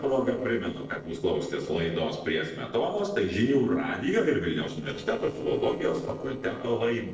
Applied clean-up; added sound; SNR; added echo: neural separator model SepFormer DNS4.